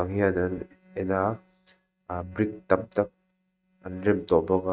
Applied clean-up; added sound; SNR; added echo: neural mask model RNNoise.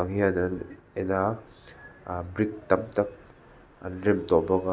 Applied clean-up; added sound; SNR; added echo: none; none; none; none.